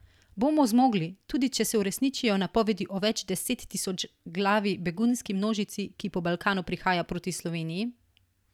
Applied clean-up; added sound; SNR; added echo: none; none; none; none.